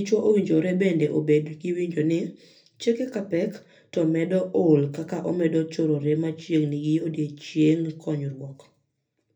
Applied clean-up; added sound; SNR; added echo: none; none; none; reverberation time 0.3 s.